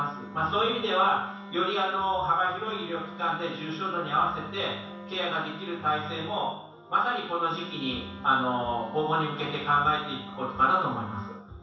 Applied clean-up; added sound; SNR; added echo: none; Wind instrument, woodwind instrument; 15 dB; reverberation time 0.7 s.